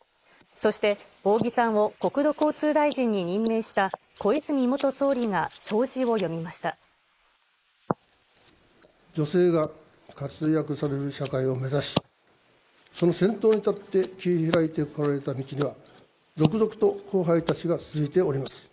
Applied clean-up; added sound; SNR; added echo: neural mask model Resemble Enhance denoiser.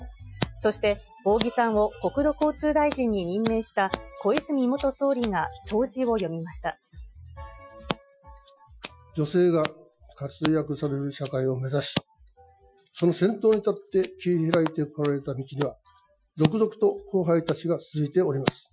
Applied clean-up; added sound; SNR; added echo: classical method Wiener filter.